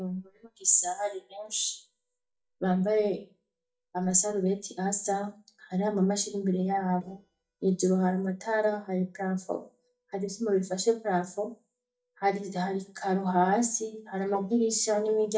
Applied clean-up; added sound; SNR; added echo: neural mask model DeepFilterNet 3.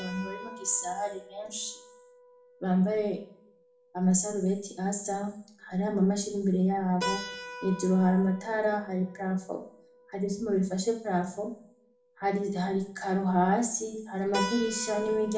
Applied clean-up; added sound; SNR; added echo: none; Keyboard (musical); 14 dB; reverberation time 0.4 s.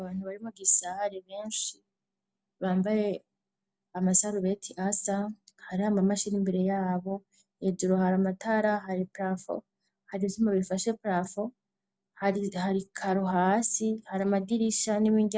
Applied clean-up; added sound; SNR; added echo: none; none; none; none.